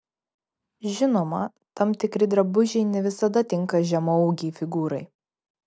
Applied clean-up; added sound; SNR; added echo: none; none; none; none.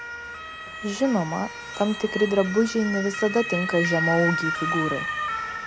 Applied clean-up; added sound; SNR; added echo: none; Motor vehicle (road) / Siren; 5 dB; none.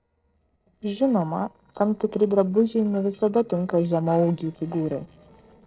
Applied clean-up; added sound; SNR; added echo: neural separator model SepFormer DNS4.